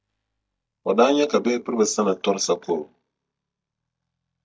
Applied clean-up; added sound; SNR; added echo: neural mask model DeepFilterNet 3.